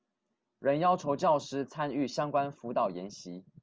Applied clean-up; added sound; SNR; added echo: none; none; none; none.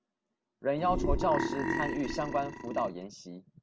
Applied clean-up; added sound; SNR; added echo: none; Burping, eructation; 0 dB; none.